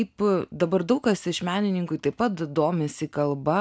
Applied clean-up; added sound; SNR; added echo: none; none; none; none.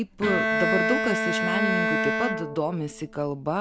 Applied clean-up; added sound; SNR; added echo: none; Bowed string instrument; -2 dB; none.